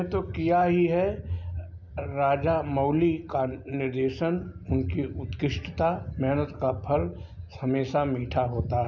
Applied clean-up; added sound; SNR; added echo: none; Bowed string instrument; 16 dB; none.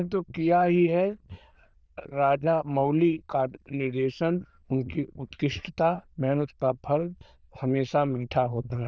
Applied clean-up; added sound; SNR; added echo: neural diffusion model UNIVERSE++.